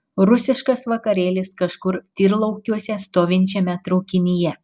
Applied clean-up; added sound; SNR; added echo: none; none; none; none.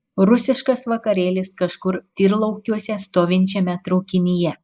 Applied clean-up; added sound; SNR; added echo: neural mask model Resemble Enhance denoiser.